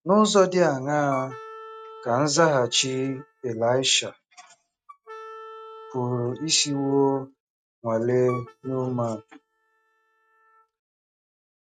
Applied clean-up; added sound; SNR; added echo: neural mask model RNNoise.